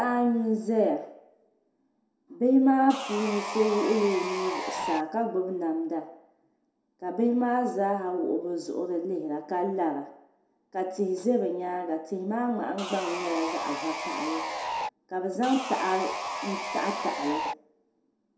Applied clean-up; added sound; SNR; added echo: none; Sawing; 5 dB; reverberation time 0.5 s.